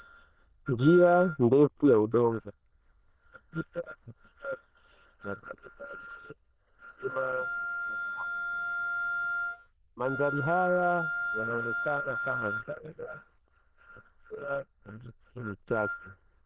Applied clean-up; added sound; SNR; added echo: neural diffusion model UNIVERSE++.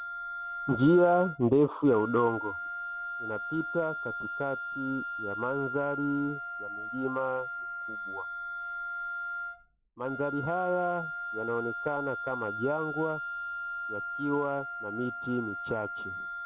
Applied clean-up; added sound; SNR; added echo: none; Wind instrument, woodwind instrument; 6 dB; none.